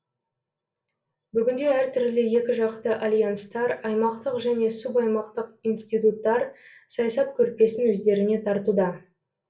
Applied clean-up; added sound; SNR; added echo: none; none; none; reverberation time 0.2 s.